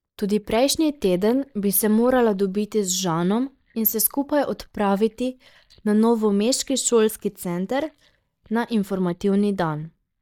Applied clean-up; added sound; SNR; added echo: neural mask model DeepFilterNet 3.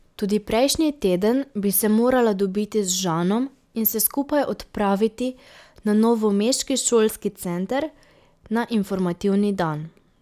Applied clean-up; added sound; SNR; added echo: none; none; none; none.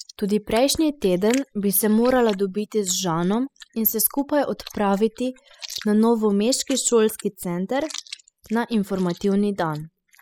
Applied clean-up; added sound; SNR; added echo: classical method spectral subtraction.